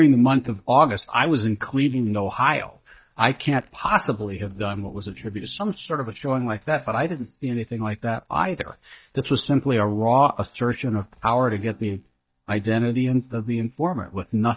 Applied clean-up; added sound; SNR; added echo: neural mask model DeepFilterNet 3.